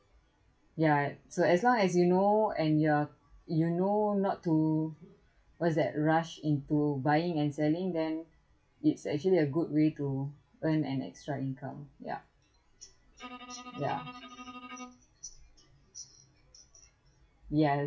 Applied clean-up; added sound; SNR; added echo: classical method WPE with log-MMSE.